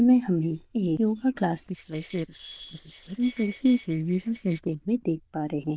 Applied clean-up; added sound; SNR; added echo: neural diffusion model UNIVERSE++.